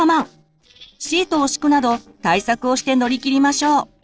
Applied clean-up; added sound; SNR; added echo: neural separator model SepFormer DNS4.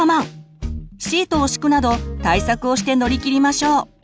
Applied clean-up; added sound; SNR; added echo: none; none; none; none.